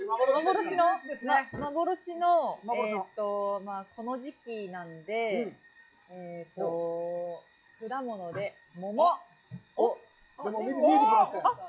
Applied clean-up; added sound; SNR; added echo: classical method log-MMSE.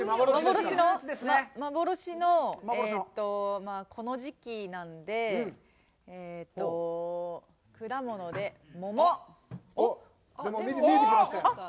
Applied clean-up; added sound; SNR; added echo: none; none; none; none.